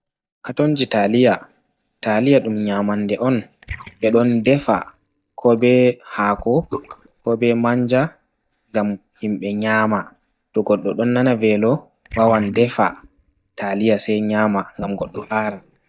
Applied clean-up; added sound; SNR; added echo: neural mask model DeepFilterNet 3.